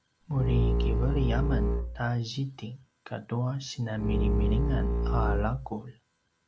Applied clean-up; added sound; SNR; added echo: none; Bowed string instrument; -4 dB; none.